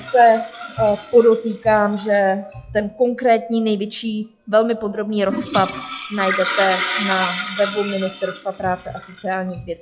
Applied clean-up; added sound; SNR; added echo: classical method log-MMSE.